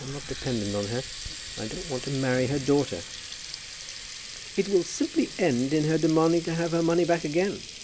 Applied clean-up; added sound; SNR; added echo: none; Water tap, faucet; 12 dB; none.